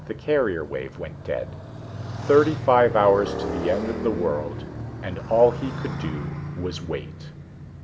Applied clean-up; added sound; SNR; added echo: none; Motorcycle; 8 dB; none.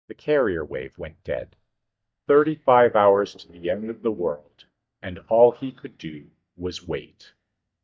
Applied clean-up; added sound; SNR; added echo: neural mask model DeepFilterNet 3.